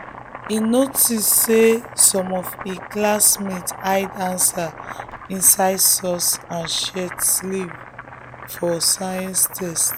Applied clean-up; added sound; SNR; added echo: none; Boiling; 15 dB; none.